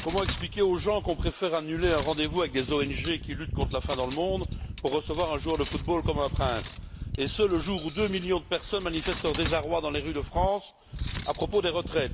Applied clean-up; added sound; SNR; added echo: none; Cutlery, silverware; 6 dB; none.